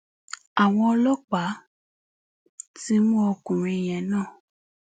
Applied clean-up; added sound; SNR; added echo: none; none; none; none.